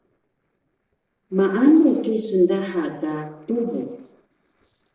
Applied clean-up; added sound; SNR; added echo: neural separator model SepFormer DNS4.